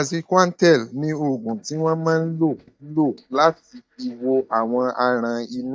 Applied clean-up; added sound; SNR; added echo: neural mask model DeepFilterNet 3.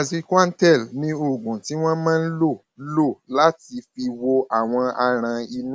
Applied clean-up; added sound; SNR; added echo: none; none; none; none.